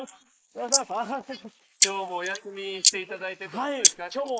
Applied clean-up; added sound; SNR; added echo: neural mask model Resemble Enhance denoiser.